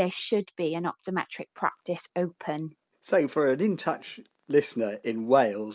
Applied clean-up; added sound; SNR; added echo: none; none; none; none.